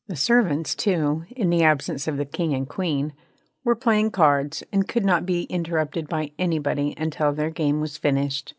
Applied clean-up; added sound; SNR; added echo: none; none; none; none.